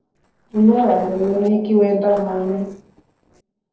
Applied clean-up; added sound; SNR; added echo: neural separator model SepFormer DNS4.